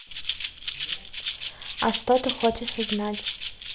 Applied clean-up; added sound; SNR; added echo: none; Rattle (instrument); -2 dB; none.